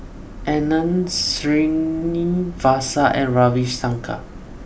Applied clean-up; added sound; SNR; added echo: none; none; none; none.